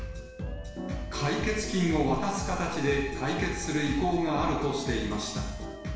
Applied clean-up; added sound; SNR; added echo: none; Musical instrument; 17 dB; reverberation time 0.9 s.